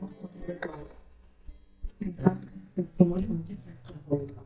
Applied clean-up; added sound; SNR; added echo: neural mask model DeepFilterNet 3.